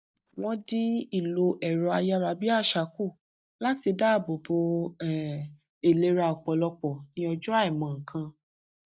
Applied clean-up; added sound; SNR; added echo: neural mask model DeepFilterNet 3.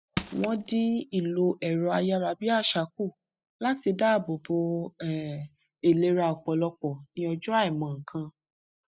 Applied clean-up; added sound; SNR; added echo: classical method spectral subtraction.